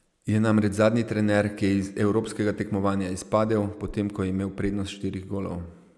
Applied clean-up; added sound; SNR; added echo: none; none; none; none.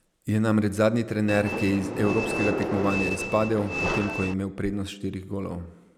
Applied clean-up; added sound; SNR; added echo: none; Train; 3 dB; none.